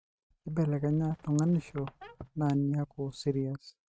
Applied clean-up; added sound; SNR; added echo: neural mask model RNNoise.